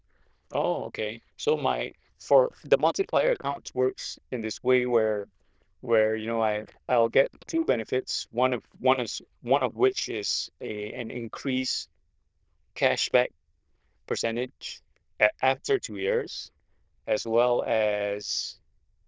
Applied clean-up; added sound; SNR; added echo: neural diffusion model UNIVERSE++.